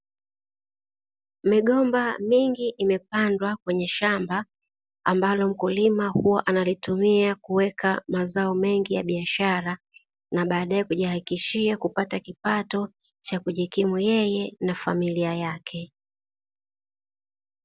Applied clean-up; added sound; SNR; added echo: none; none; none; none.